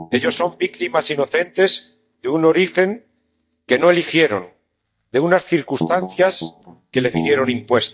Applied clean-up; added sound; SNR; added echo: neural mask model DeepFilterNet 3.